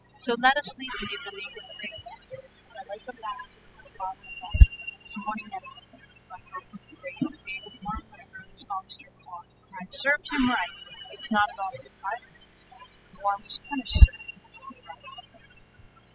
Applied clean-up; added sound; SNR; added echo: classical method spectral subtraction.